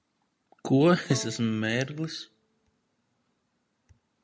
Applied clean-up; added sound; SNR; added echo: none; Bowed string instrument; 15 dB; none.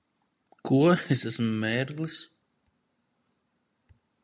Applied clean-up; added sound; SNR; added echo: none; none; none; none.